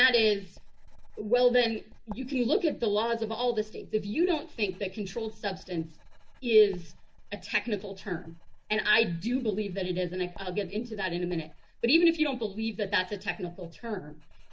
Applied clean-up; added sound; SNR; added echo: none; Writing; 17 dB; none.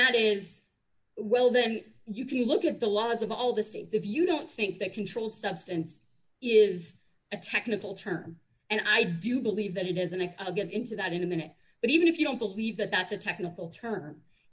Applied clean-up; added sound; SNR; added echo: none; none; none; none.